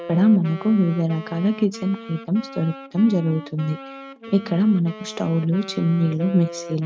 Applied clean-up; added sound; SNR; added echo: none; Wind instrument, woodwind instrument; 15 dB; none.